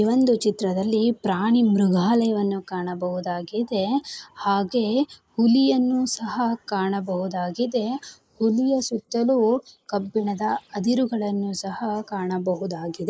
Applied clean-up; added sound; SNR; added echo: neural mask model Resemble Enhance denoiser.